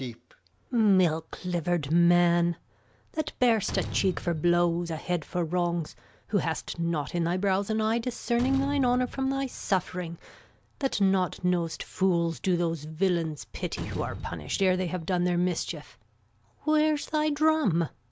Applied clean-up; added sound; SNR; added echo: none; Slam; 15 dB; none.